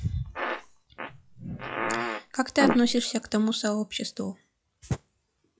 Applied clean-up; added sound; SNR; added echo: classical method log-MMSE.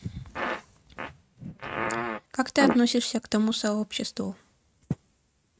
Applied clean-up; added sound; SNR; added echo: neural mask model RNNoise.